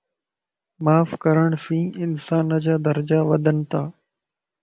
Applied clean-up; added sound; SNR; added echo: none; none; none; none.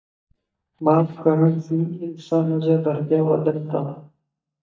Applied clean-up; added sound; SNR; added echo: neural mask model DeepFilterNet 3.